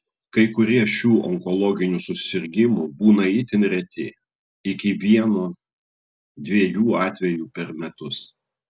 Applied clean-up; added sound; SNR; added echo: none; none; none; none.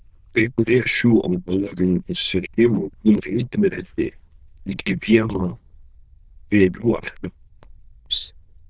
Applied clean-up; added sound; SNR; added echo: neural diffusion model UNIVERSE++.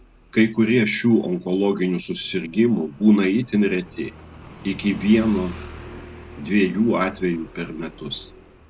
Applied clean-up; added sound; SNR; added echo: none; Motorcycle; 20 dB; none.